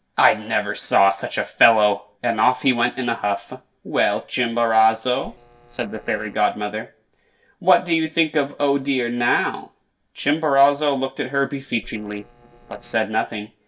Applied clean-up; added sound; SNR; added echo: neural separator model SepFormer DNS4.